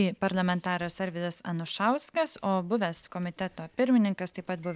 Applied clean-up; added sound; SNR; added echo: none; none; none; none.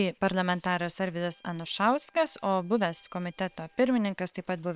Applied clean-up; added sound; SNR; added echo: neural separator model SepFormer WHAM!.